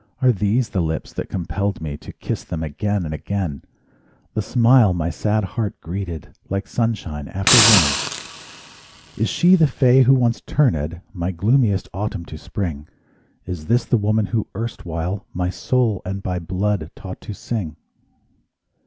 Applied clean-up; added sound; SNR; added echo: none; Hiss; 1 dB; none.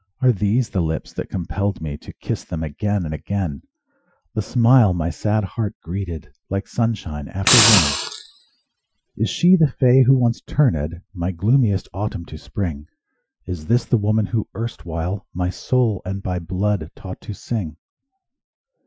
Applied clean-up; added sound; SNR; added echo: classical method Wiener filter.